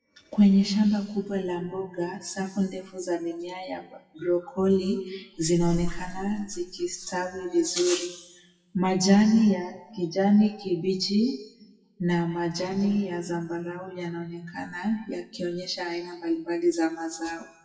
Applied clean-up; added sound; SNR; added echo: classical method WPE with log-MMSE.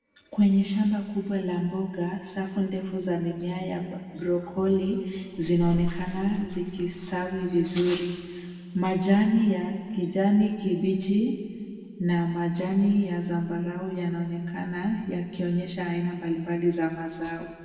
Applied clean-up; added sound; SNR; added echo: none; Bathtub (filling or washing) / Water / Splash, splatter; 11 dB; reverberation time 1.9 s.